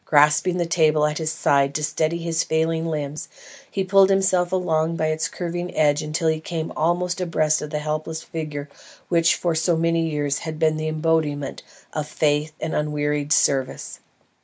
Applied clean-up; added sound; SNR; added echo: none; none; none; none.